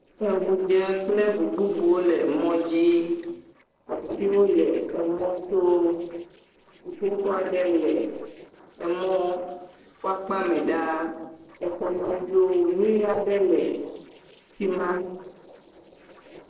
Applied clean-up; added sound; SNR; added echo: neural separator model SepFormer DNS4.